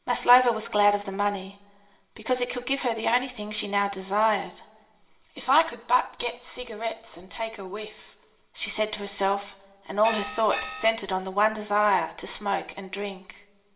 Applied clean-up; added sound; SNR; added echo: none; Gong; 6 dB; reverberation time 1.2 s.